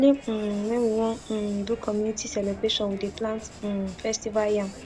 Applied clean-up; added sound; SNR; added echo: none; Crowd; 17 dB; none.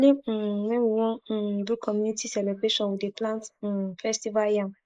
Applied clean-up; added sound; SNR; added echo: neural mask model Resemble Enhance denoiser.